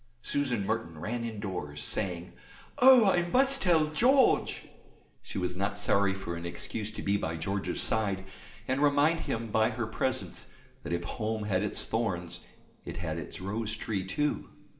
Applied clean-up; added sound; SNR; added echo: none; none; none; reverberation time 1.6 s.